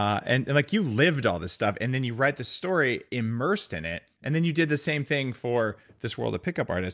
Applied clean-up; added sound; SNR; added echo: none; none; none; none.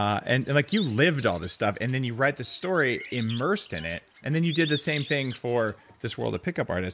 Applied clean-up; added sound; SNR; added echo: none; Bird; 17 dB; none.